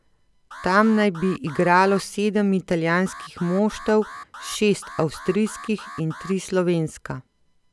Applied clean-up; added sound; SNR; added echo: none; Alarm; 17 dB; none.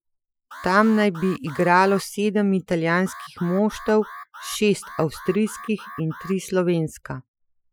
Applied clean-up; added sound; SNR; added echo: classical method Wiener filter.